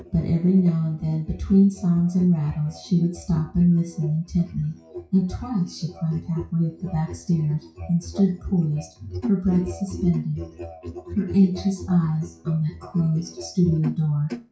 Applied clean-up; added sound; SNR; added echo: classical method WPE with log-MMSE.